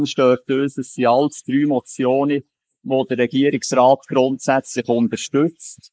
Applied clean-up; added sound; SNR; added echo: neural mask model Resemble Enhance denoiser.